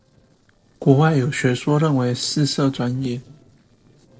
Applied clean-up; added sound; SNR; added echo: neural separator model SepFormer DNS4.